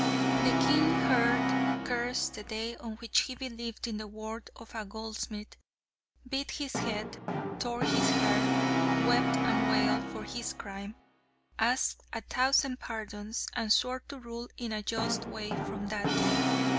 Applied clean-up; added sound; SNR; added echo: none; Brass instrument; -2 dB; none.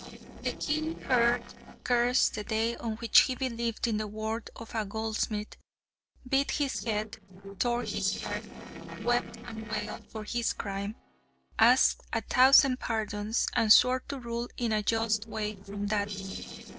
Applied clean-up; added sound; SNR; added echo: neural separator model SepFormer DNS4.